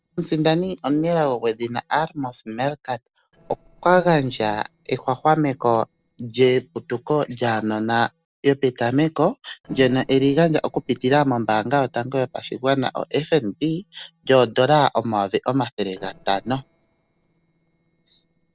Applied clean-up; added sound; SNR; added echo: neural separator model SepFormer DNS4.